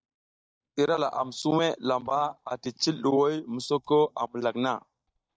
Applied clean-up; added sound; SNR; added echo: neural mask model DeepFilterNet 3.